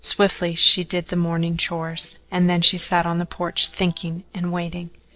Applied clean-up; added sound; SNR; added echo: neural separator model SepFormer DNS4.